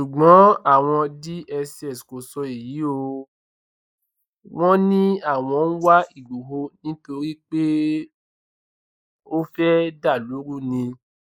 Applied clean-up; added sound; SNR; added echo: neural mask model Resemble Enhance denoiser.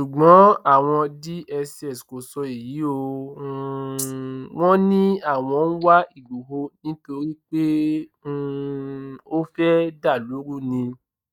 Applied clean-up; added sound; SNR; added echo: neural mask model DeepFilterNet 3.